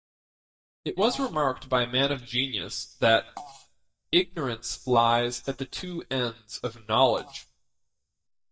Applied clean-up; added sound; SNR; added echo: neural mask model DeepFilterNet 3.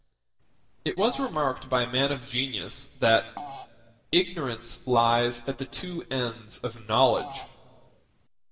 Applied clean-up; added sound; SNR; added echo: none; Fart; 17 dB; reverberation time 2.9 s.